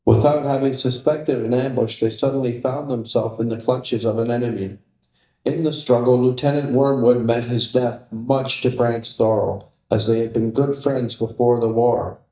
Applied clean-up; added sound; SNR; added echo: neural mask model DeepFilterNet 3.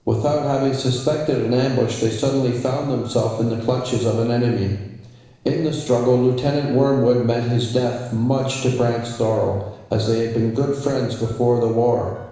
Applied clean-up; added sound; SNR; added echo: neural separator model SepFormer DNS4.